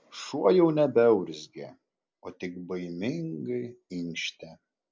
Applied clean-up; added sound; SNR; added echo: none; none; none; none.